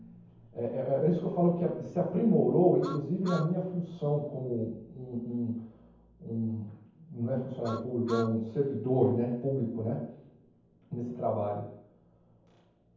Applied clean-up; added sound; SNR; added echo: none; Truck; 15 dB; reverberation time 0.9 s.